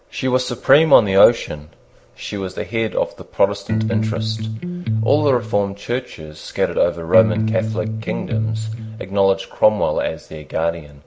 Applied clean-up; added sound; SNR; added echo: none; Electric guitar; 2 dB; none.